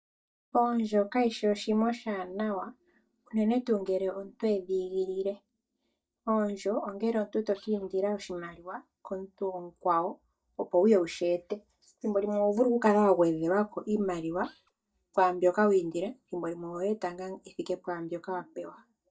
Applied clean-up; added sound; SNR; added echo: neural mask model DeepFilterNet 3.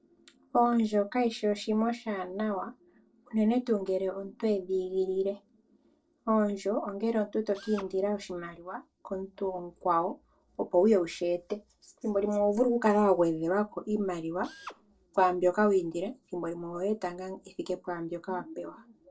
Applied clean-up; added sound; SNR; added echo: neural separator model SepFormer DNS4.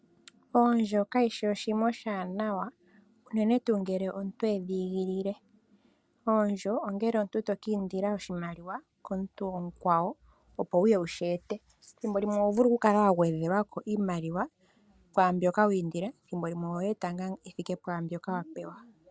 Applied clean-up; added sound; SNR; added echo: none; none; none; none.